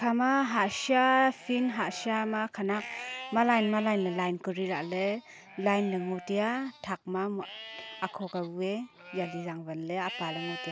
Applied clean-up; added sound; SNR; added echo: none; Livestock, farm animals, working animals; 15 dB; none.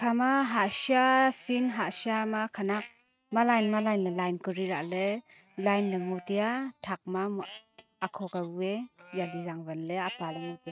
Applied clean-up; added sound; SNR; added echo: neural mask model RNNoise.